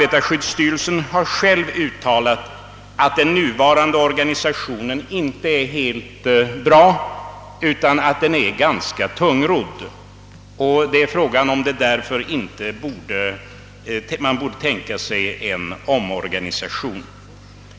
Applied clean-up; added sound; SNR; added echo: none; none; none; none.